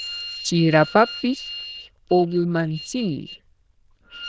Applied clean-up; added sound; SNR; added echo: neural diffusion model UNIVERSE++.